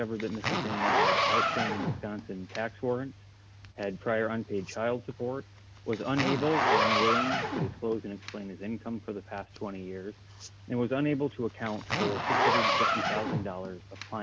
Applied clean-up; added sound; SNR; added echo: none; Zipper (clothing); -2 dB; none.